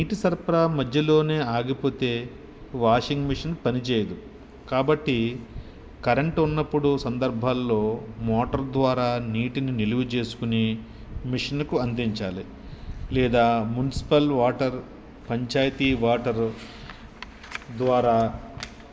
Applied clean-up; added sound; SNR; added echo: none; none; none; none.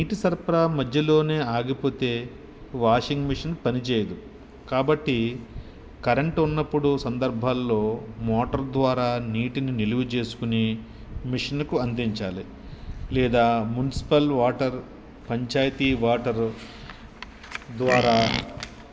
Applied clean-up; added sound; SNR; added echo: none; Livestock, farm animals, working animals; 4 dB; none.